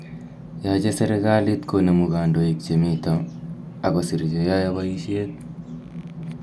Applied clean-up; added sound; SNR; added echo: none; none; none; none.